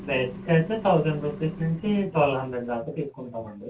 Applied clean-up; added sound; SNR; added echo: none; Engine; 16 dB; reverberation time 0.2 s.